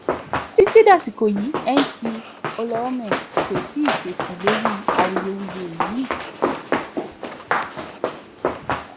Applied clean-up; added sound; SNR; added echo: none; Run; 3 dB; none.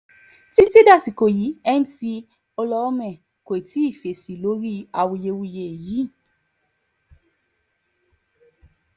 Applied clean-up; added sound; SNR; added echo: none; none; none; none.